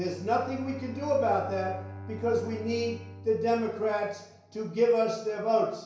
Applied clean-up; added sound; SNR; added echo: none; Bowed string instrument; 15 dB; reverberation time 0.6 s.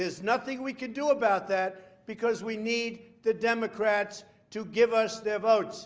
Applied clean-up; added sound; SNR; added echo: none; none; none; none.